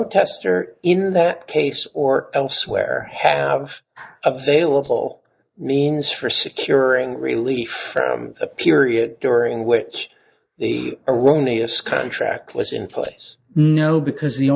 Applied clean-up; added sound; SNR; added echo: neural mask model Resemble Enhance denoiser.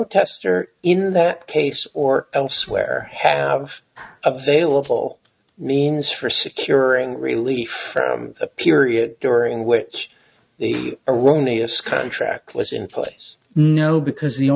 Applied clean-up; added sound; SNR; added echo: neural mask model RNNoise.